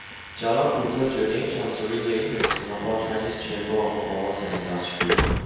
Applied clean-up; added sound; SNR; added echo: none; Slam / Alarm; 4 dB; reverberation time 1.2 s.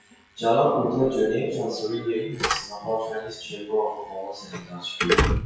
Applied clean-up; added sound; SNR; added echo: classical method WPE with log-MMSE.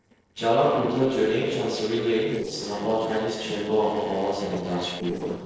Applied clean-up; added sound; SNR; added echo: neural separator model SepFormer DNS4.